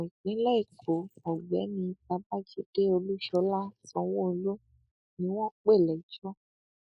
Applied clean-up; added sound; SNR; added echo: neural mask model Resemble Enhance denoiser.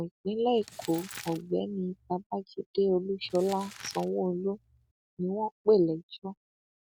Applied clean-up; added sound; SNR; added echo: none; Coin (dropping) + Crumpling, crinkling; 18 dB; none.